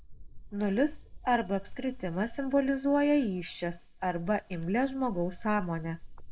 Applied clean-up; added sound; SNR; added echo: neural mask model Resemble Enhance denoiser.